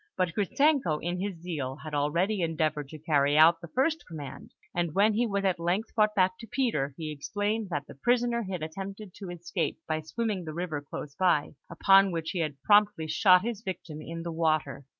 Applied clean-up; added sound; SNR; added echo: none; none; none; none.